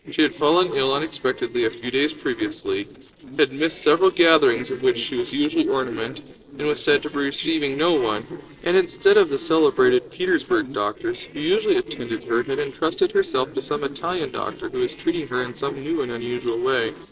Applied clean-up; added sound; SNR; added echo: neural separator model SepFormer DNS4.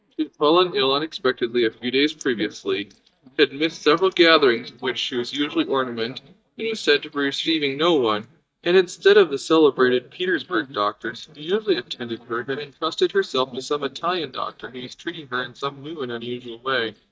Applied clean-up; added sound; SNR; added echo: neural mask model DeepFilterNet 3.